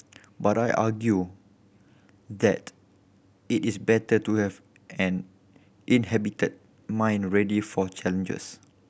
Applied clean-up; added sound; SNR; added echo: none; none; none; none.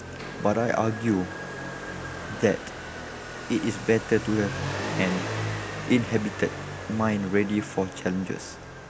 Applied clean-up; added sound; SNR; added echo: none; Motorcycle; 7 dB; none.